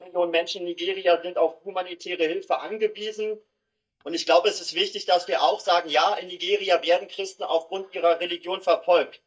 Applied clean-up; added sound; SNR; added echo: neural mask model DeepFilterNet 3.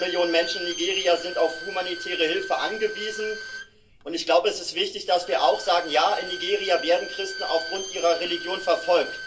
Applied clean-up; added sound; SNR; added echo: none; Bowed string instrument; 11 dB; reverberation time 0.2 s.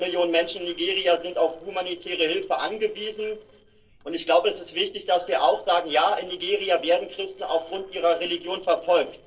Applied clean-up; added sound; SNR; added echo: neural separator model SepFormer DNS4.